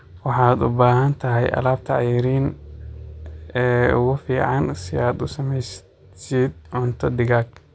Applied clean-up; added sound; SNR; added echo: none; none; none; none.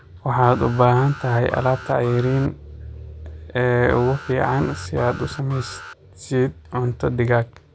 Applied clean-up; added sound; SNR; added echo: none; Alarm; 18 dB; none.